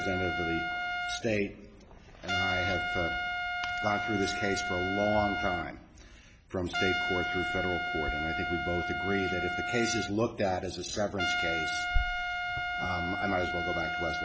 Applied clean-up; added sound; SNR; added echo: none; Trumpet; 0 dB; none.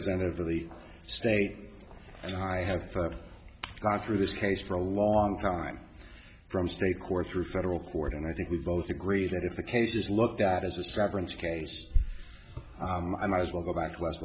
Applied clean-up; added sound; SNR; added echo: none; none; none; none.